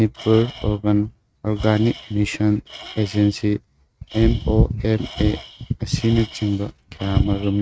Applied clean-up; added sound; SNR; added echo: neural mask model RNNoise.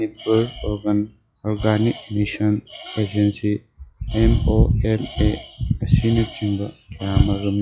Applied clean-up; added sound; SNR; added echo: classical method log-MMSE.